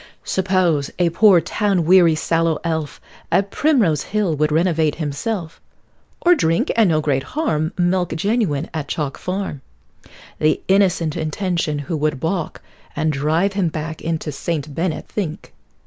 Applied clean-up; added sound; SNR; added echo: none; none; none; none.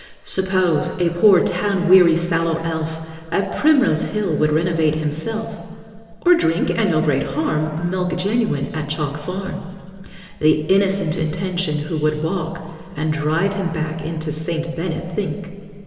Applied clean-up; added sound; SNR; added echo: none; none; none; reverberation time 2.5 s.